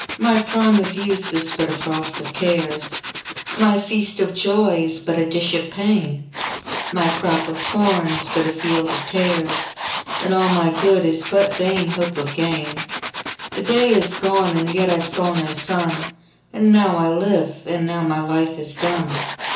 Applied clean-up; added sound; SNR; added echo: none; Tools; 7 dB; reverberation time 0.7 s.